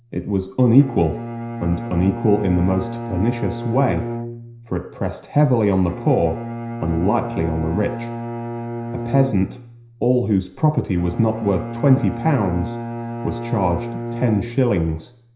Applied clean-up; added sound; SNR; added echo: none; Bowed string instrument; 9 dB; reverberation time 0.5 s.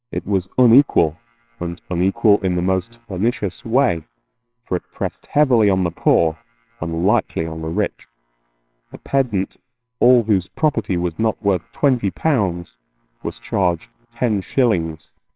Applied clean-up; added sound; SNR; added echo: neural separator model SepFormer WHAMR!.